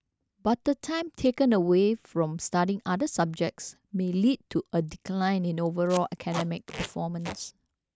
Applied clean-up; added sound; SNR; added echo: neural mask model Resemble Enhance denoiser.